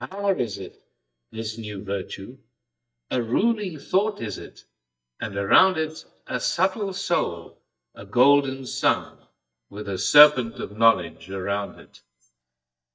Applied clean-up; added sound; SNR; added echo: neural mask model DeepFilterNet 3.